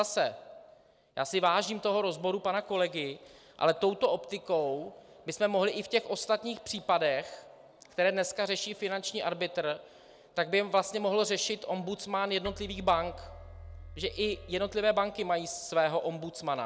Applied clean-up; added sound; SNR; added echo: none; Keyboard (musical); 17 dB; none.